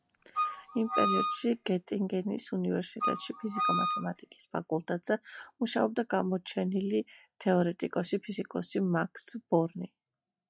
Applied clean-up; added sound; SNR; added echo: classical method log-MMSE.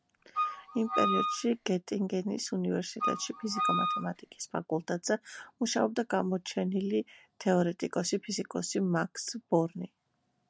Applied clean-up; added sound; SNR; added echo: none; Wind instrument, woodwind instrument; 1 dB; none.